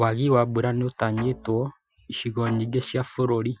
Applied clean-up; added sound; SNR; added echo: classical method Wiener filter.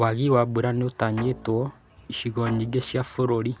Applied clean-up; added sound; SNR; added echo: none; Guitar; 18 dB; none.